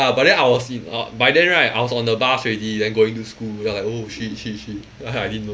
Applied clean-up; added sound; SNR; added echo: none; none; none; none.